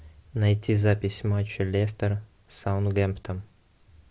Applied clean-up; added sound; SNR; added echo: none; none; none; none.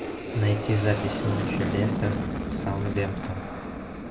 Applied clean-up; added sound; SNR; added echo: none; Aircraft; 2 dB; reverberation time 0.2 s.